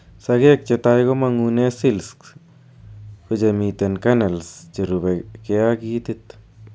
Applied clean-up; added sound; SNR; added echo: none; none; none; none.